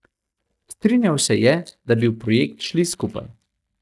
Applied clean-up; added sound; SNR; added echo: neural mask model DeepFilterNet 3.